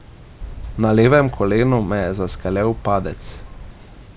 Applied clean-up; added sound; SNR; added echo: none; Gull, seagull / Wind; 14 dB; none.